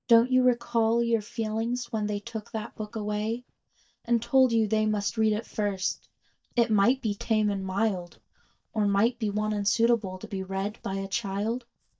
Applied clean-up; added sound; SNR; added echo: neural mask model DeepFilterNet 3.